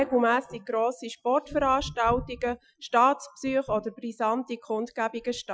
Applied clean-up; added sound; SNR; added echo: classical method Wiener filter.